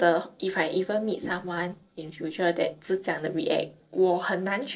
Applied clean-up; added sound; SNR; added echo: neural separator model SepFormer DNS4.